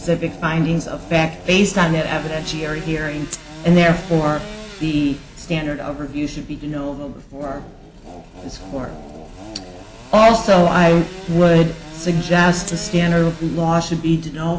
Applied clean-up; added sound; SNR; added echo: none; Sawing / Engine + Rattle (instrument); 17 dB; none.